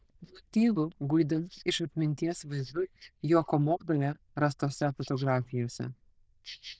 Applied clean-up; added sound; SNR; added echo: neural diffusion model UNIVERSE++.